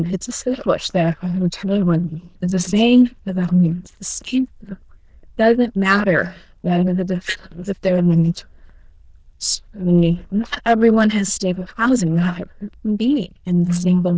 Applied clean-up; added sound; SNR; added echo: neural diffusion model UNIVERSE++.